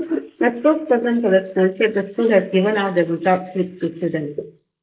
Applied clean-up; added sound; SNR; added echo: neural mask model Resemble Enhance denoiser.